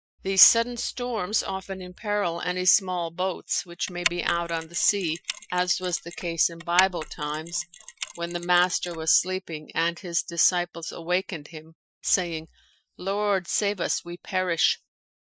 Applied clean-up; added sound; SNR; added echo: classical method Wiener filter.